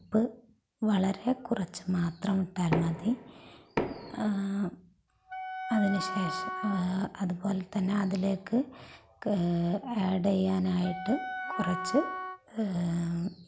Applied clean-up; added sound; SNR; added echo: none; Knock + Wind instrument, woodwind instrument; 6 dB; none.